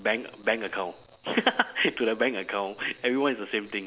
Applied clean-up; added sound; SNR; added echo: none; none; none; none.